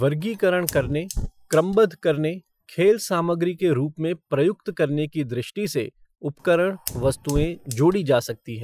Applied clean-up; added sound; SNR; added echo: classical method Wiener filter.